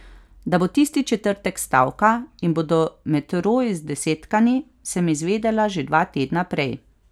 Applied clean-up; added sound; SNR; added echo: none; none; none; none.